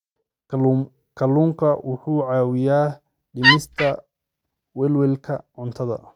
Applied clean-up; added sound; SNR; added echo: neural mask model RNNoise.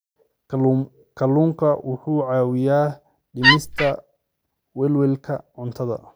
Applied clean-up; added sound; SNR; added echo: none; Wood; -4 dB; none.